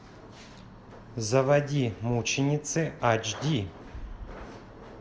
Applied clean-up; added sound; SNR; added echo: none; none; none; none.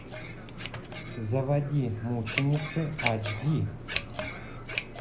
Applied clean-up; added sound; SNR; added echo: none; Scissors; 1 dB; reverberation time 0.3 s.